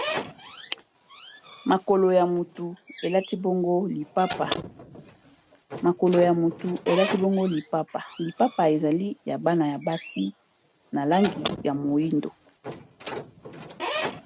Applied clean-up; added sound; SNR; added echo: none; Squeak / Slam; 11 dB; none.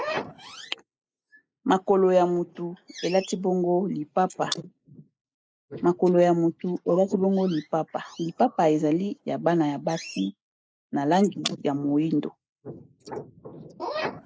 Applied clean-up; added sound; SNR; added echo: neural mask model Resemble Enhance denoiser.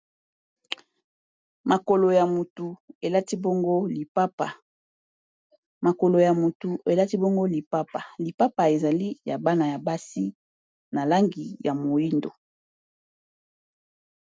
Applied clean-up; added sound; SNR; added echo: none; none; none; none.